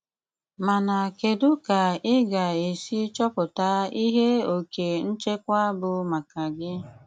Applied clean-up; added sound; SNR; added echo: none; none; none; none.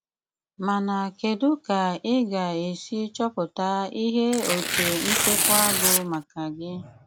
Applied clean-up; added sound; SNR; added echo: none; Tearing; -3 dB; none.